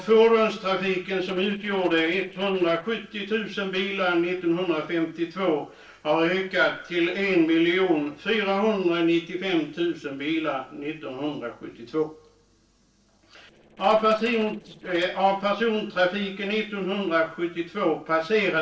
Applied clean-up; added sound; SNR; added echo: neural separator model SepFormer DNS4.